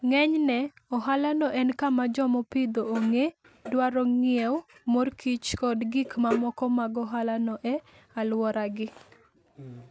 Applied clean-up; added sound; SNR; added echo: none; none; none; none.